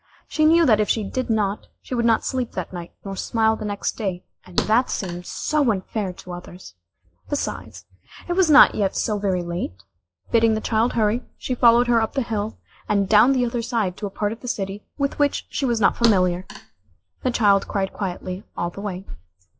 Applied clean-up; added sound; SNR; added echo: classical method log-MMSE.